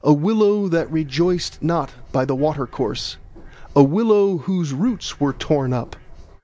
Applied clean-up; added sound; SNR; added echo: none; Bird; 19 dB; none.